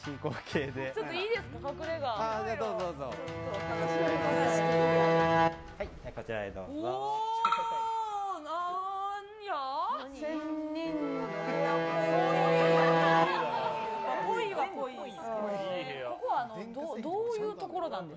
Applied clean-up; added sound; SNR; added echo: none; Bowed string instrument; -5 dB; none.